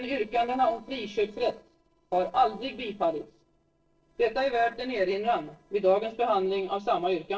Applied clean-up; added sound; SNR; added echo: neural separator model SepFormer DNS4.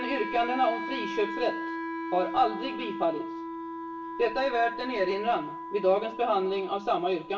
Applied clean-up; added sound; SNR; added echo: none; Wind instrument, woodwind instrument; 7 dB; reverberation time 0.3 s.